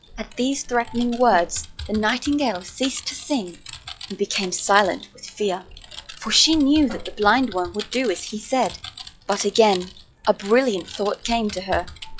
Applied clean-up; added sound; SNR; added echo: classical method log-MMSE.